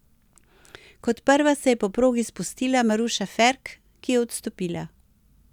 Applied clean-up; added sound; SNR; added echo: none; none; none; none.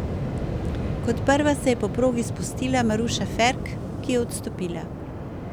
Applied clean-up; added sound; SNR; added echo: none; Waves, surf; 3 dB; none.